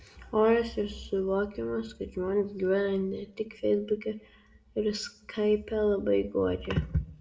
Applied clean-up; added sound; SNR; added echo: none; none; none; reverberation time 0.5 s.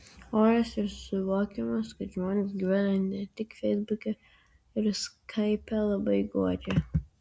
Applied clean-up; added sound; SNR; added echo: none; none; none; none.